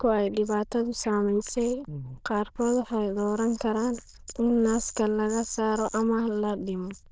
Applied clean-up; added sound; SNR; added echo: neural diffusion model UNIVERSE++.